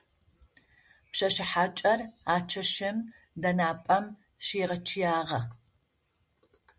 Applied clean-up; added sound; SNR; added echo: none; none; none; none.